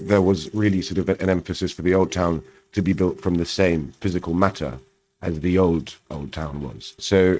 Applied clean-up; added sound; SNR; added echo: neural mask model RNNoise.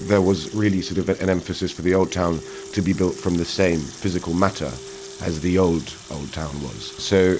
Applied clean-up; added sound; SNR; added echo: none; Sink (filling or washing) / Water tap, faucet; 20 dB; none.